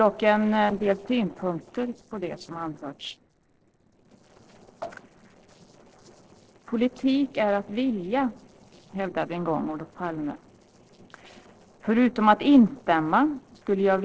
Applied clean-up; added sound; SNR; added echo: neural separator model SepFormer DNS4.